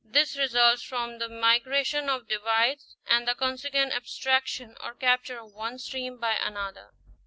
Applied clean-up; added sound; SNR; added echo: none; none; none; none.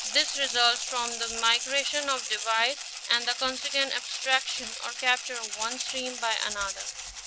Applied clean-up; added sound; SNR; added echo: none; Rattle (instrument); 6 dB; none.